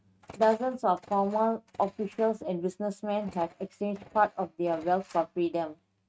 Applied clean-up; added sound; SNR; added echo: neural mask model RNNoise.